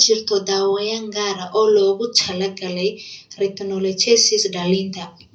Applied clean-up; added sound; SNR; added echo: none; none; none; reverberation time 0.4 s.